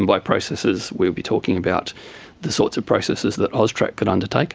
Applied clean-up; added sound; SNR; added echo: none; none; none; none.